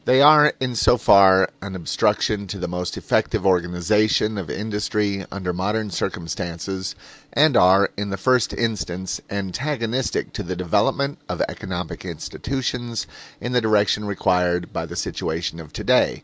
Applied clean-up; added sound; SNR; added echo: none; none; none; none.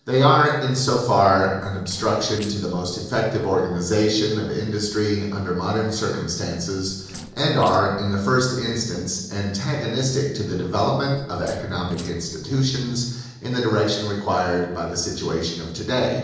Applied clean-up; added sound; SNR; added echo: neural separator model SepFormer DNS4.